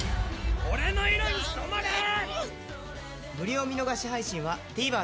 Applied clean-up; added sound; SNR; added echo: none; none; none; none.